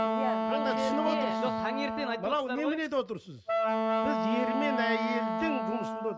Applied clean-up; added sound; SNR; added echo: none; Wind instrument, woodwind instrument; -2 dB; none.